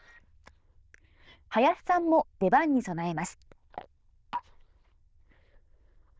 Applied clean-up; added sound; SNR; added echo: neural diffusion model UNIVERSE++.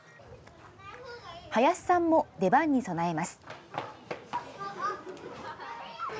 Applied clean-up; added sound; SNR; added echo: none; none; none; none.